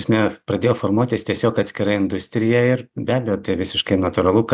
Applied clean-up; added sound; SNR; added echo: none; none; none; none.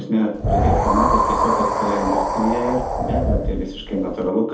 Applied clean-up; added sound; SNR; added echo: none; Wind; -3 dB; reverberation time 0.6 s.